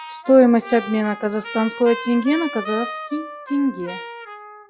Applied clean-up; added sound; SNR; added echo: classical method log-MMSE.